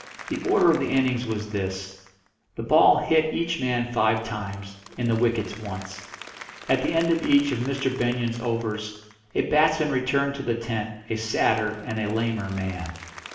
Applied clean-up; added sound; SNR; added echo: none; Applause / Crowd; 20 dB; reverberation time 0.8 s.